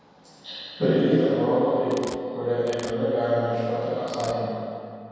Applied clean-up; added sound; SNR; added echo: none; Domestic sounds, home sounds; 17 dB; reverberation time 2.2 s.